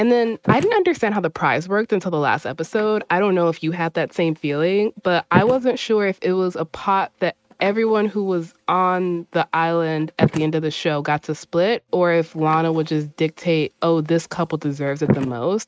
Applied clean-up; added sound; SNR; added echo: neural mask model RNNoise.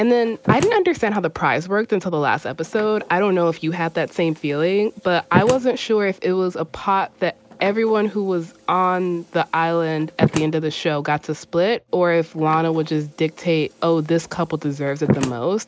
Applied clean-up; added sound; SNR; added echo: none; Slam; 11 dB; none.